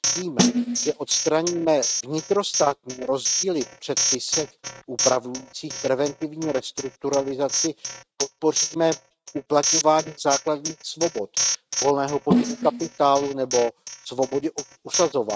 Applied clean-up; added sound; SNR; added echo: neural mask model RNNoise.